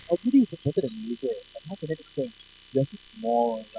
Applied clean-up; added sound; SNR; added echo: classical method spectral subtraction.